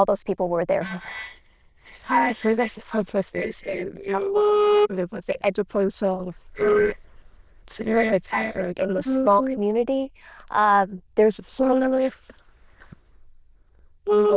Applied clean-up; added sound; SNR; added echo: neural diffusion model UNIVERSE++.